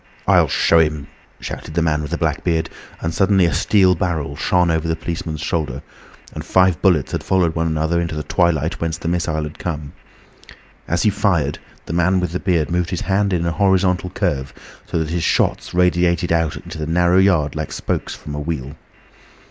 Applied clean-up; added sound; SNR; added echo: none; none; none; none.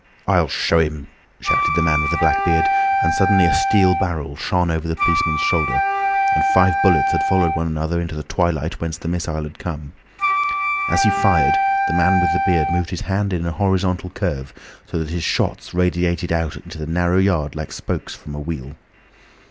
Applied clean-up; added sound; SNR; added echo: none; Wind instrument, woodwind instrument; -2 dB; none.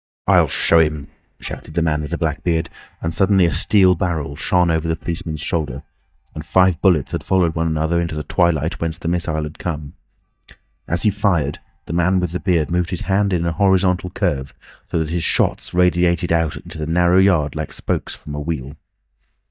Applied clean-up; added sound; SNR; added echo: neural mask model DeepFilterNet 3.